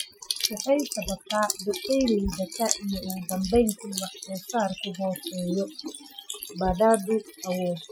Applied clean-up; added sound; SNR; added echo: classical method Wiener filter.